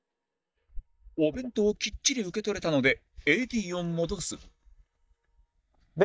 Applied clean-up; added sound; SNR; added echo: neural mask model DeepFilterNet 3.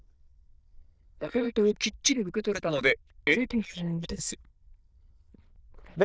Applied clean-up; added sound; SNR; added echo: neural diffusion model UNIVERSE++.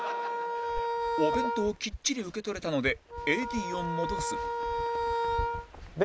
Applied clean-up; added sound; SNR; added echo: none; Wind instrument, woodwind instrument; 0 dB; none.